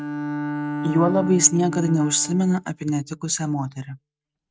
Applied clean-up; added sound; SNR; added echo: neural mask model RNNoise.